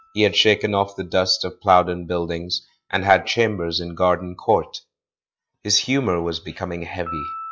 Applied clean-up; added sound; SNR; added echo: classical method log-MMSE.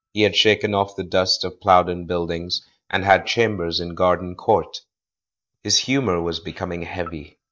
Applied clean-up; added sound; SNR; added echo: neural mask model DeepFilterNet 3.